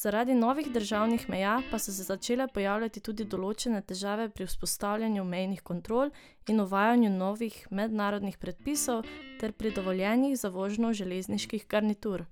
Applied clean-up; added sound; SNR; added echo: none; Guitar; 20 dB; none.